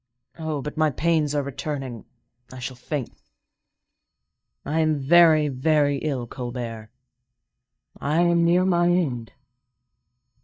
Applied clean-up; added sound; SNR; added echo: neural mask model DeepFilterNet 3.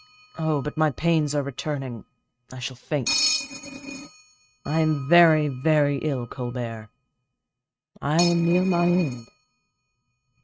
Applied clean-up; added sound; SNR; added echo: neural mask model RNNoise.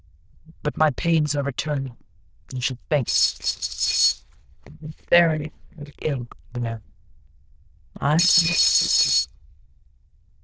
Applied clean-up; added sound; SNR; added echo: neural diffusion model UNIVERSE++.